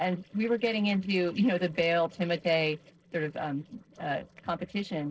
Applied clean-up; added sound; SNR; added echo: neural separator model SepFormer DNS4.